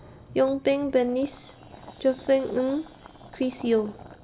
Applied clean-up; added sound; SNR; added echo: none; Wind chime + Boiling; 18 dB; none.